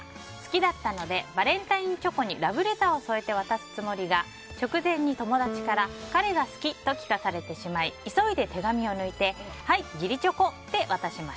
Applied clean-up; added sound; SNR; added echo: none; Piano; 15 dB; none.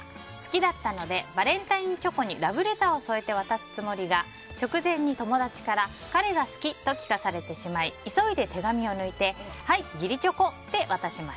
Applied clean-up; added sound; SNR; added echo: none; none; none; none.